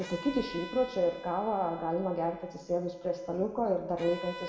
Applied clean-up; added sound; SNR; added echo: none; Bowed string instrument; 16 dB; reverberation time 1.1 s.